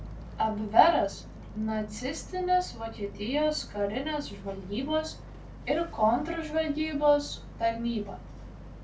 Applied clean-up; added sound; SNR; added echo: none; Boat, Water vehicle; 14 dB; reverberation time 0.1 s.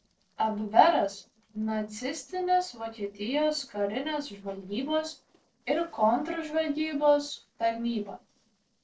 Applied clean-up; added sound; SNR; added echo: neural separator model SepFormer DNS4.